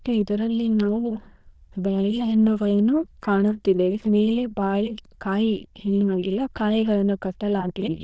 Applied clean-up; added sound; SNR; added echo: neural diffusion model UNIVERSE++.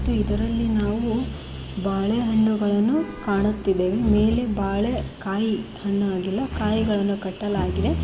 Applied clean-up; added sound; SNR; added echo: none; Bird vocalization, bird call, bird song; 7 dB; none.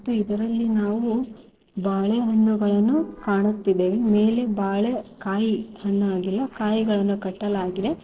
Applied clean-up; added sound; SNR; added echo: neural separator model SepFormer DNS4.